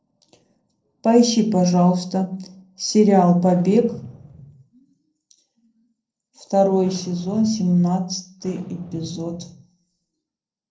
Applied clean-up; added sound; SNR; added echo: neural separator model SepFormer DNS4.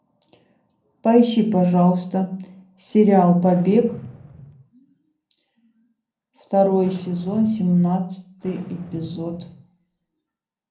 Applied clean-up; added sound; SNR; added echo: none; Fireworks; 20 dB; reverberation time 0.6 s.